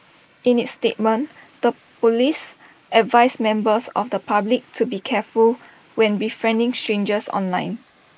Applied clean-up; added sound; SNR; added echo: neural mask model Resemble Enhance denoiser.